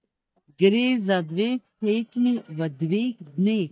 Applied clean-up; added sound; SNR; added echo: neural mask model DeepFilterNet 3.